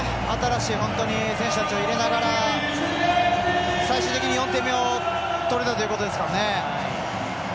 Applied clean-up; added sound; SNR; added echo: none; none; none; none.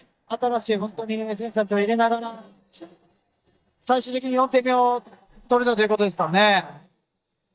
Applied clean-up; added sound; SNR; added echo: neural mask model DeepFilterNet 3.